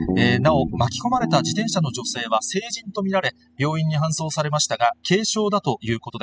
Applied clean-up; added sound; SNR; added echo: classical method spectral subtraction.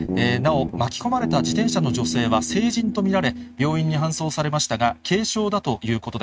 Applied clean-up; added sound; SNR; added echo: neural mask model RNNoise.